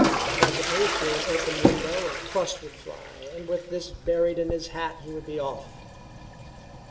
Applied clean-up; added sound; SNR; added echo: none; Toilet flush; -1 dB; reverberation time 0.9 s.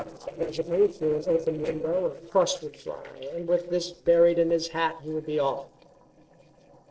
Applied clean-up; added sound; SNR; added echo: neural separator model SepFormer DNS4.